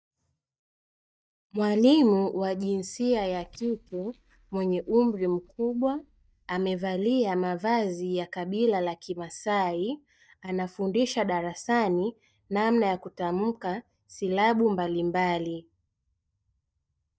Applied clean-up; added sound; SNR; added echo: neural mask model DeepFilterNet 3.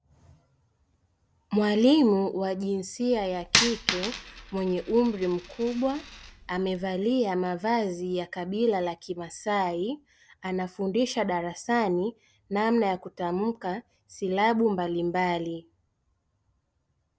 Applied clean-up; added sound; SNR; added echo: none; Coin (dropping); 5 dB; none.